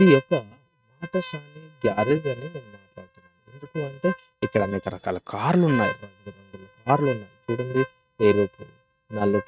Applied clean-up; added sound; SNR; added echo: neural mask model RNNoise.